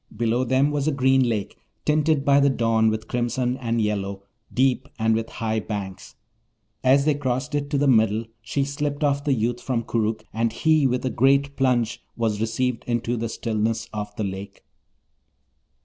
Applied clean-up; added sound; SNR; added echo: none; none; none; none.